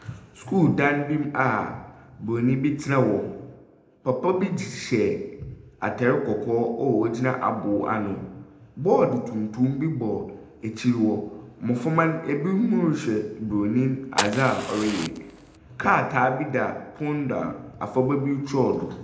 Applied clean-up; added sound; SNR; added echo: none; Fire; 7 dB; reverberation time 0.8 s.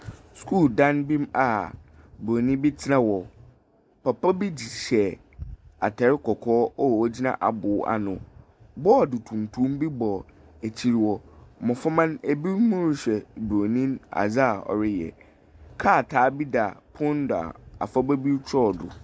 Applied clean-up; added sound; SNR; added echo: none; none; none; none.